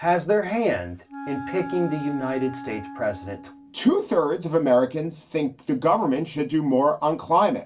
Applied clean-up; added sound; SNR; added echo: none; Wind instrument, woodwind instrument; 13 dB; reverberation time 0.2 s.